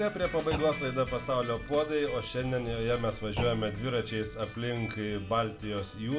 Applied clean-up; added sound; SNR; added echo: none; Thump, thud; 14 dB; reverberation time 0.5 s.